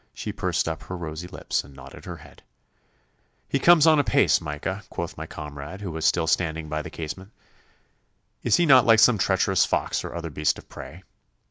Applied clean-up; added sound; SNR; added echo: none; none; none; none.